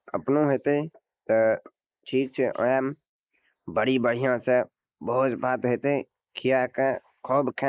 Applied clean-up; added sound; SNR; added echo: neural mask model Resemble Enhance denoiser.